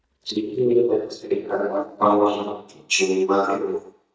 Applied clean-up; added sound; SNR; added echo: neural mask model DeepFilterNet 3.